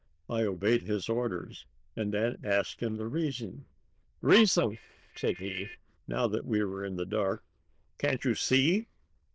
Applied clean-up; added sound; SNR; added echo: neural diffusion model UNIVERSE++.